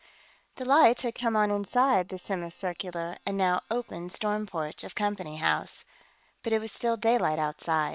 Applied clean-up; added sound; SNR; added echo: neural separator model SepFormer WHAM!.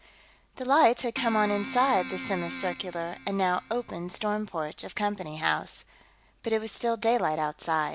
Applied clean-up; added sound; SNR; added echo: none; Keyboard (musical); 11 dB; none.